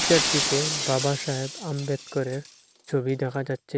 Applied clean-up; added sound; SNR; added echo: none; Shatter; 3 dB; none.